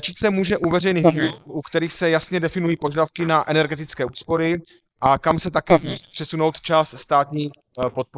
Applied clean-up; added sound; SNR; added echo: neural mask model Resemble Enhance denoiser.